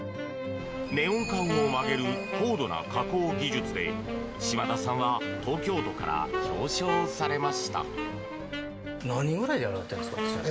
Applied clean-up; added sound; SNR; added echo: none; Wind instrument, woodwind instrument; 5 dB; none.